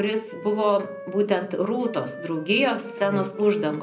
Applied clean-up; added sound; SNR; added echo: none; Wind instrument, woodwind instrument; 15 dB; reverberation time 0.5 s.